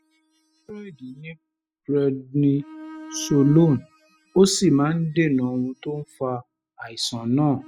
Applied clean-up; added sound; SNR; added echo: classical method spectral subtraction.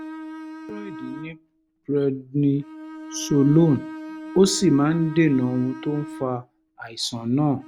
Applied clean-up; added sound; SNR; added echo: none; Bowed string instrument; 14 dB; none.